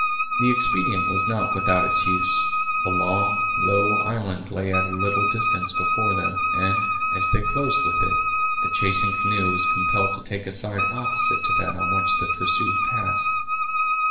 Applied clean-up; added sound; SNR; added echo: none; Wind instrument, woodwind instrument; -4 dB; reverberation time 1.1 s.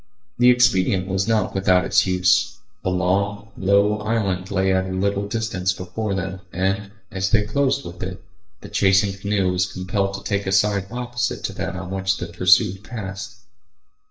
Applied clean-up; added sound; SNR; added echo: neural mask model DeepFilterNet 3.